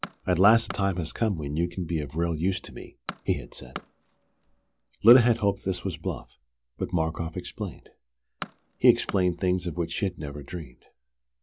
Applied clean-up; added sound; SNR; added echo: none; Tools; 17 dB; none.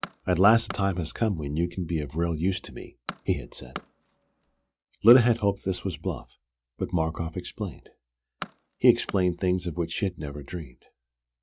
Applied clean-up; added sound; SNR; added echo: neural mask model RNNoise.